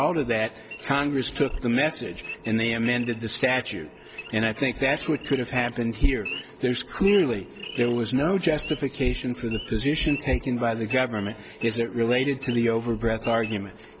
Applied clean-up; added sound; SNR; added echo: none; Idling / Wild animals; 16 dB; none.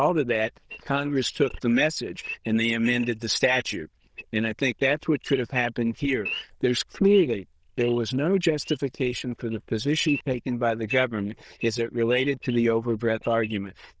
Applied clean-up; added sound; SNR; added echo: neural diffusion model UNIVERSE++.